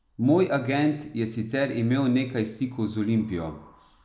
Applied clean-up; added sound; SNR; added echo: none; none; none; none.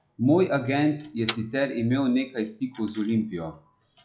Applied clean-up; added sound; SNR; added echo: classical method log-MMSE.